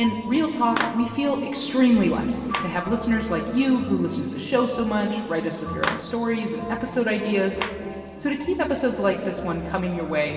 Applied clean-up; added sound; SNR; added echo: none; Clapping; 14 dB; reverberation time 2.4 s.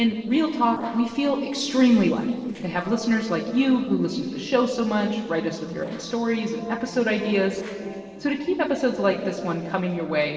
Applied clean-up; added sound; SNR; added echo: neural separator model SepFormer DNS4.